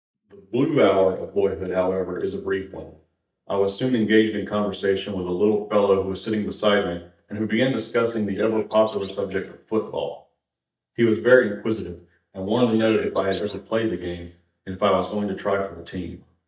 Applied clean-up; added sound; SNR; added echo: neural mask model DeepFilterNet 3.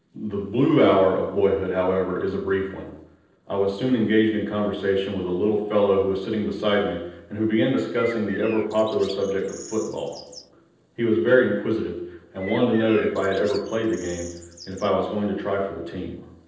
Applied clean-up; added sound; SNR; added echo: neural separator model SepFormer DNS4.